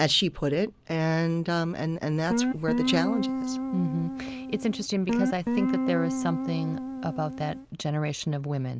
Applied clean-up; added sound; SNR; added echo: none; Guitar; 1 dB; none.